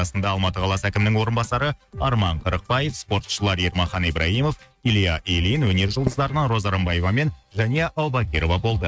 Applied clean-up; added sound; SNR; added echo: neural mask model RNNoise.